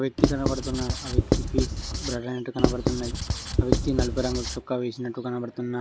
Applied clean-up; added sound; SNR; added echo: none; Writing; -4 dB; none.